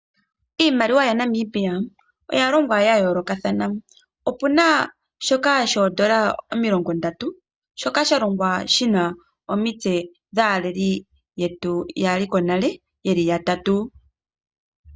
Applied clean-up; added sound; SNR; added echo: none; none; none; none.